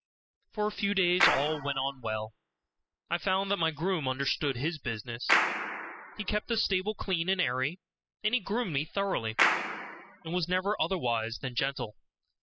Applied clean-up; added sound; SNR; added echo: classical method spectral subtraction.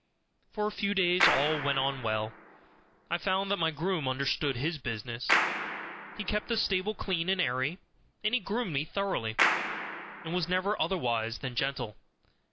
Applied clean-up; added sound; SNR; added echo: none; Clapping; 4 dB; none.